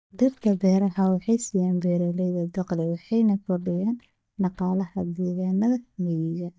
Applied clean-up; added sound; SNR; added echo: neural mask model DeepFilterNet 3.